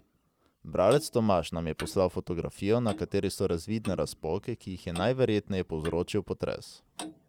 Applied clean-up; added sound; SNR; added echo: none; Clock; 18 dB; none.